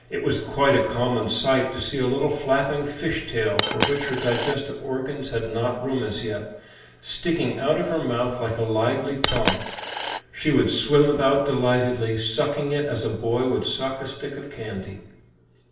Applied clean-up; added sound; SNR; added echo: none; Coin (dropping); 1 dB; reverberation time 0.7 s.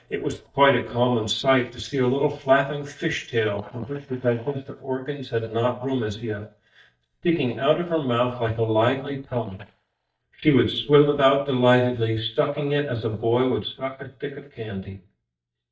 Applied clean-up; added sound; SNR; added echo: neural mask model DeepFilterNet 3.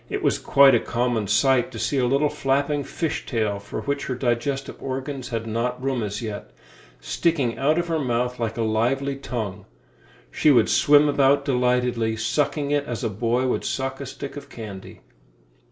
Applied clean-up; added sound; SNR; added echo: none; none; none; none.